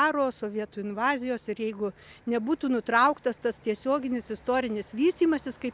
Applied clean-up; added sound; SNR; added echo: none; none; none; none.